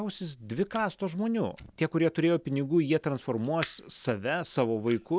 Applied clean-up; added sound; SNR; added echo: none; Fire; 18 dB; none.